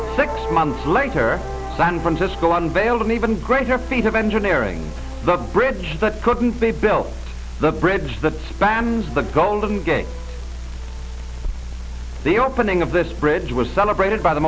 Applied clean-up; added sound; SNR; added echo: none; none; none; none.